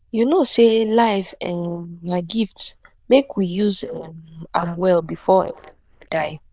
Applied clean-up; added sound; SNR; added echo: neural diffusion model UNIVERSE++.